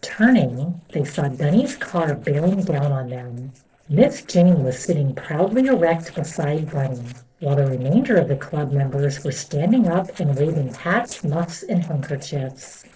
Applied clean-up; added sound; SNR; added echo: neural separator model SepFormer DNS4.